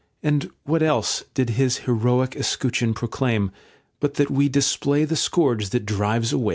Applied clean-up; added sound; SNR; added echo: none; none; none; none.